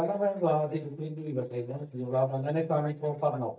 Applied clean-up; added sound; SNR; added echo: neural mask model DeepFilterNet 3.